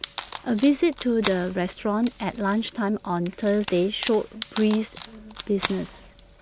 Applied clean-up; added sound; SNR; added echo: none; Wood; 7 dB; none.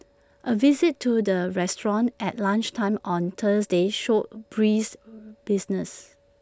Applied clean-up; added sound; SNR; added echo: none; none; none; none.